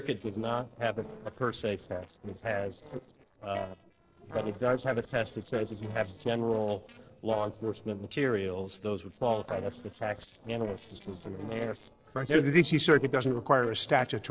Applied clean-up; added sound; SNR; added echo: neural separator model SepFormer DNS4.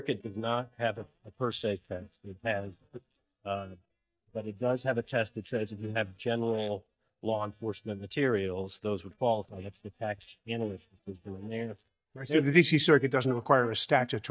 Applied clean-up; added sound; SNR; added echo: neural mask model DeepFilterNet 3.